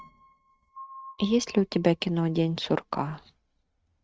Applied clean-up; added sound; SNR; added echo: neural mask model RNNoise.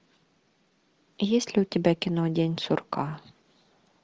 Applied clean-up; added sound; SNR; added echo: none; none; none; none.